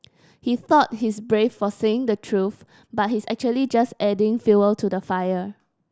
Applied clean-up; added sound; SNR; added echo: none; none; none; none.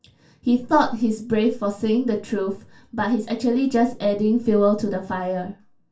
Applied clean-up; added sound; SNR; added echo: none; none; none; reverberation time 0.2 s.